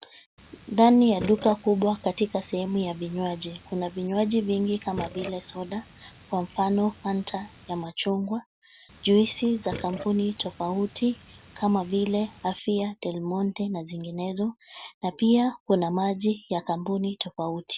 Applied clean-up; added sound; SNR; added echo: none; Burping, eructation; 18 dB; none.